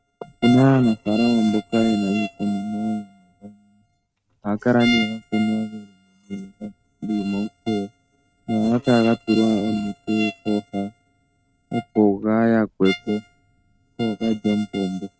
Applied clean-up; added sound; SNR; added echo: neural mask model RNNoise.